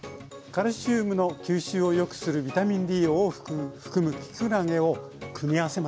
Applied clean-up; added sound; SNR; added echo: none; none; none; none.